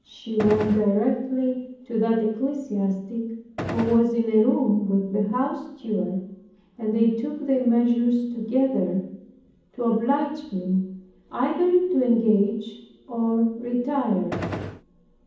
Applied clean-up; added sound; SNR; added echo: none; Gunshot, gunfire; 6 dB; reverberation time 1.2 s.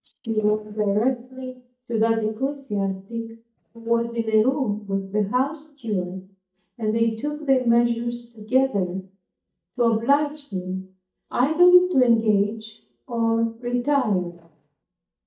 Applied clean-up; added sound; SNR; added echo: neural mask model DeepFilterNet 3.